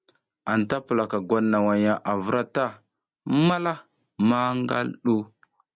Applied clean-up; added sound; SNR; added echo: none; none; none; none.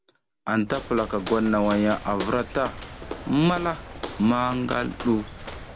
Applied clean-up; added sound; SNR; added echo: none; Walk, footsteps; 11 dB; none.